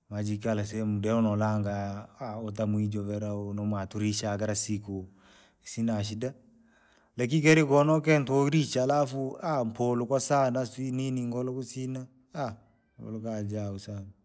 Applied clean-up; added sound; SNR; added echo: none; none; none; none.